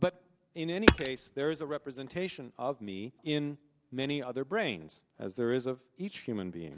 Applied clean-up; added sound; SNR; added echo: none; Hammer; -2 dB; none.